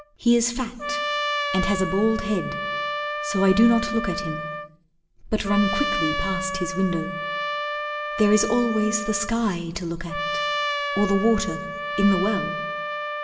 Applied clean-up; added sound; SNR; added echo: none; Trumpet; 4 dB; reverberation time 0.9 s.